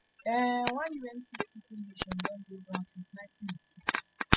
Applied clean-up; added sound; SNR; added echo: classical method spectral subtraction.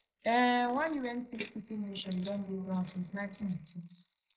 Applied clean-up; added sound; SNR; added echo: neural mask model Resemble Enhance denoiser.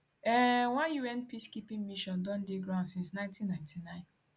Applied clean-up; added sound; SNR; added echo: none; none; none; none.